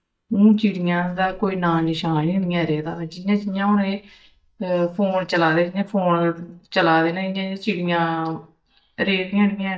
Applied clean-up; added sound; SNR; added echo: neural mask model DeepFilterNet 3.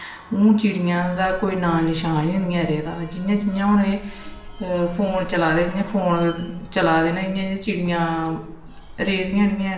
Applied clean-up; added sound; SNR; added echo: none; Church bell; 16 dB; reverberation time 0.8 s.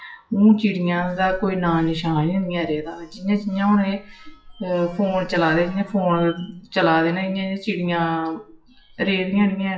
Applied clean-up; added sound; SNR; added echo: classical method WPE with log-MMSE.